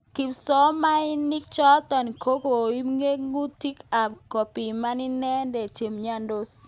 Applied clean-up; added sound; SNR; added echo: none; none; none; none.